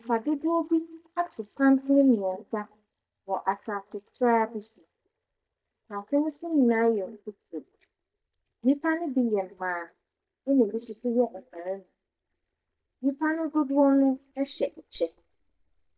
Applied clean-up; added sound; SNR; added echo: neural mask model DeepFilterNet 3.